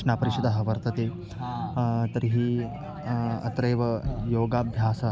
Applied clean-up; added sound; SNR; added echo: none; none; none; none.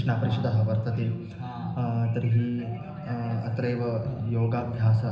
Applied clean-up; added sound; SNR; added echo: none; none; none; reverberation time 0.9 s.